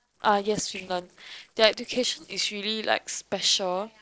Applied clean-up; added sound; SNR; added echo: neural separator model SepFormer DNS4.